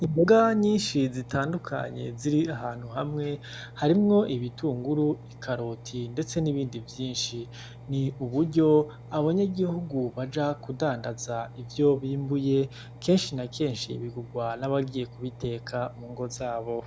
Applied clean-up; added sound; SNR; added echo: none; Engine; 17 dB; none.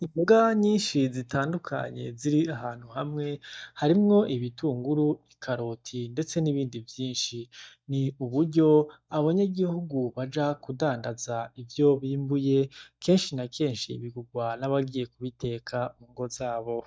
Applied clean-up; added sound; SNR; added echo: neural mask model DeepFilterNet 3.